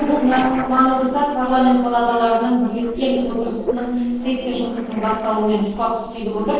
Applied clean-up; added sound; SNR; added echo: neural separator model SepFormer DNS4.